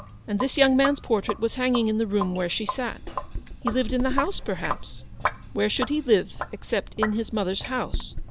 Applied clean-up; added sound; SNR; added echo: none; Sink (filling or washing); 7 dB; none.